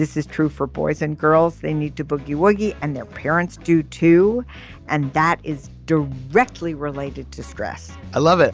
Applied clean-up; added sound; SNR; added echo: none; none; none; none.